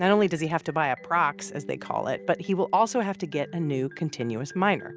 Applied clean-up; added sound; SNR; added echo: none; none; none; none.